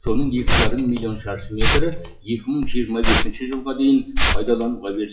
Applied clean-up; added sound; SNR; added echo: classical method WPE with log-MMSE.